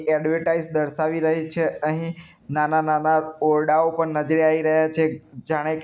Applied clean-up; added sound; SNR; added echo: none; none; none; none.